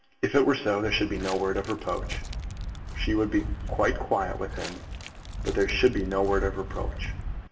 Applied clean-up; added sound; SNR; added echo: none; Walk, footsteps; 6 dB; reverberation time 0.8 s.